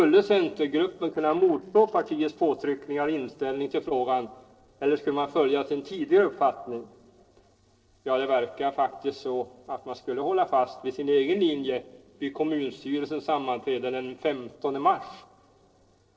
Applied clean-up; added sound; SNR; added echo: neural separator model SepFormer DNS4.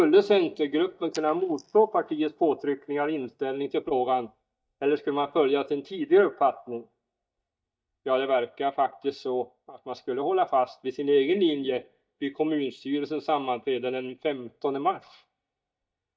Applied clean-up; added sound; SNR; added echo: neural mask model DeepFilterNet 3.